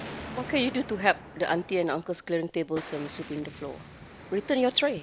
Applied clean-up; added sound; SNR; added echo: none; Explosion; 14 dB; none.